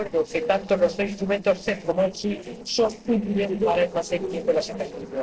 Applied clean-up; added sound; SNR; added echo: neural separator model SepFormer DNS4.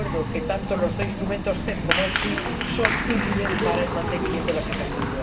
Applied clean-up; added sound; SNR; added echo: none; Applause; -3 dB; reverberation time 0.2 s.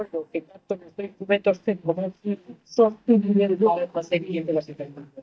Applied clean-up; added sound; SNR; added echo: neural mask model DeepFilterNet 3.